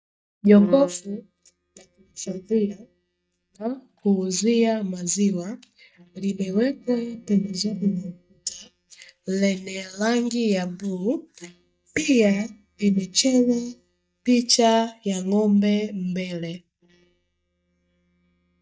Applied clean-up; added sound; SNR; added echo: neural mask model DeepFilterNet 3.